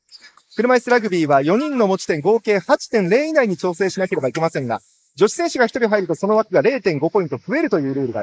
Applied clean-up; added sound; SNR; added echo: neural mask model Resemble Enhance denoiser.